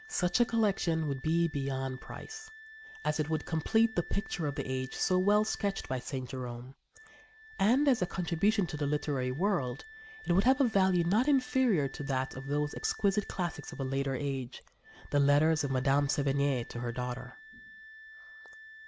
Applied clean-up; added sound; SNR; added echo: none; Wind instrument, woodwind instrument; 20 dB; none.